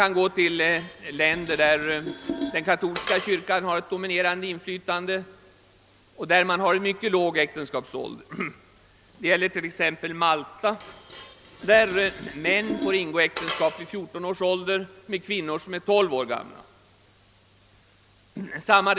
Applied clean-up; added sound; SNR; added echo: none; Dishes, pots, and pans; 15 dB; none.